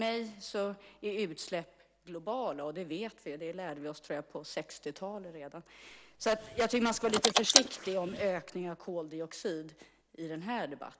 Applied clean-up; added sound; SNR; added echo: neural mask model Resemble Enhance denoiser.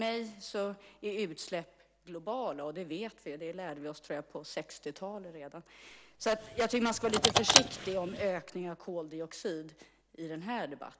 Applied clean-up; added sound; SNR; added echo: none; Car; -4 dB; none.